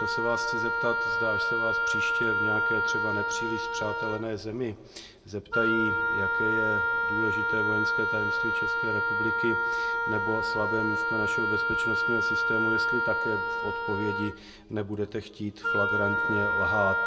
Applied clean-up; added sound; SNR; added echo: none; Wind instrument, woodwind instrument; -5 dB; reverberation time 1.9 s.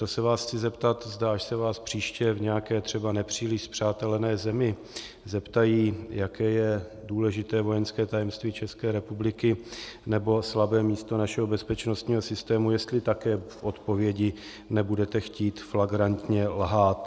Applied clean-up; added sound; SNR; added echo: none; none; none; none.